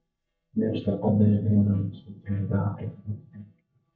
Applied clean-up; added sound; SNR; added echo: neural mask model DeepFilterNet 3.